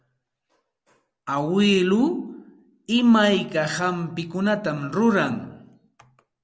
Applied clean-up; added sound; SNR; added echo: none; none; none; none.